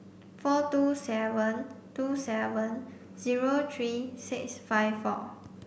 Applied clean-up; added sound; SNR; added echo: none; none; none; none.